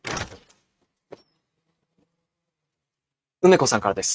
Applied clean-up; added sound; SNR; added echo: neural mask model RNNoise.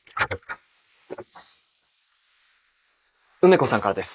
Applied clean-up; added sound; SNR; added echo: neural mask model Resemble Enhance denoiser.